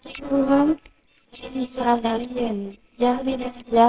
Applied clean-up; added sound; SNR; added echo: neural separator model SepFormer WHAMR!.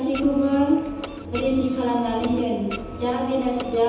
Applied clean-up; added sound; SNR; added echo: none; Printer; 15 dB; reverberation time 1.1 s.